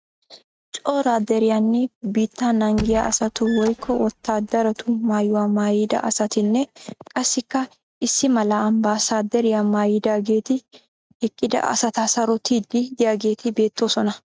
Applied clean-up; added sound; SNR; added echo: neural mask model RNNoise.